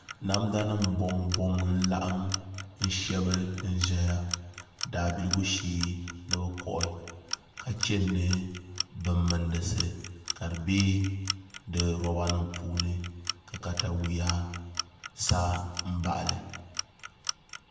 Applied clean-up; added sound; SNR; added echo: none; Clock; 9 dB; reverberation time 1.2 s.